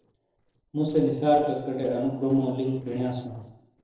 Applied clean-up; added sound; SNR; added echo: neural separator model SepFormer DNS4.